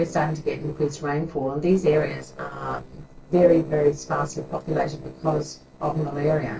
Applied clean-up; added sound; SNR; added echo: neural separator model SepFormer DNS4.